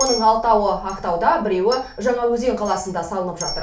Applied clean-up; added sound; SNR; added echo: none; Chink, clink; 12 dB; reverberation time 0.3 s.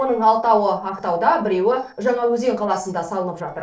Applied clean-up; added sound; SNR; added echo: neural separator model SepFormer DNS4.